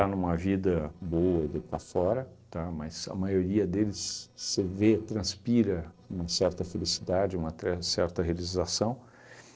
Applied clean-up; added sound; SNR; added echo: neural separator model SepFormer DNS4.